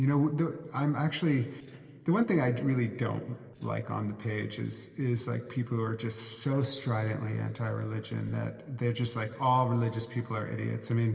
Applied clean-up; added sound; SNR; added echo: neural separator model SepFormer DNS4.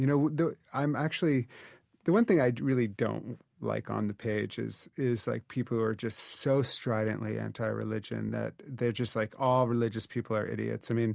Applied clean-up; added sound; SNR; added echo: none; none; none; none.